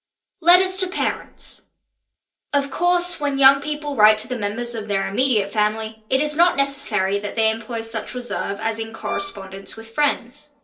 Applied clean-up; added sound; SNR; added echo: neural separator model SepFormer DNS4.